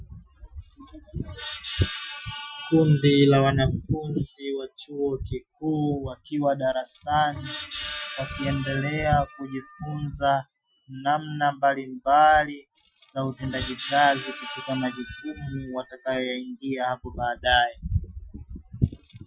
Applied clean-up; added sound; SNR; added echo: classical method Wiener filter.